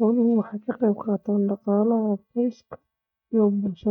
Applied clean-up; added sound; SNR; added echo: neural mask model DeepFilterNet 3.